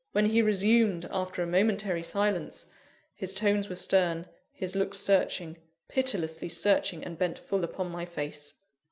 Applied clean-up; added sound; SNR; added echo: none; none; none; none.